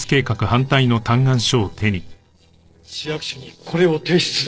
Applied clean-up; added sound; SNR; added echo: neural separator model SepFormer DNS4.